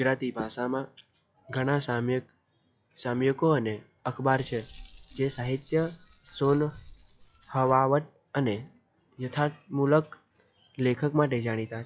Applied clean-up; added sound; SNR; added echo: classical method log-MMSE.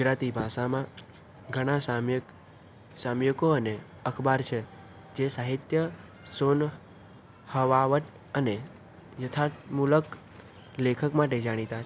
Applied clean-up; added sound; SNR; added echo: none; none; none; none.